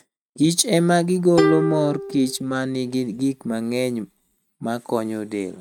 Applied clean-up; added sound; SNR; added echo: neural mask model RNNoise.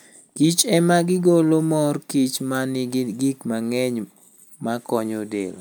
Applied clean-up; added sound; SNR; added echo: none; none; none; none.